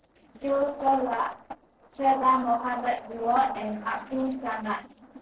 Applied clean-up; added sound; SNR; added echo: neural separator model SepFormer DNS4.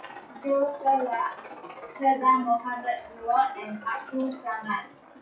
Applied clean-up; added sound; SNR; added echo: classical method WPE with log-MMSE.